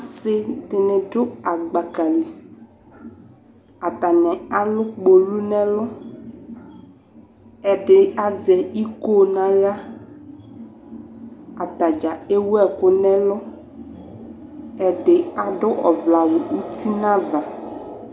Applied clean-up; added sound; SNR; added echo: none; none; none; none.